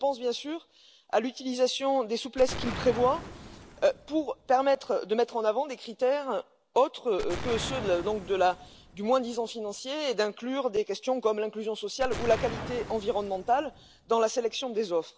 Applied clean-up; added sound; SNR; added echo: none; Explosion; 13 dB; none.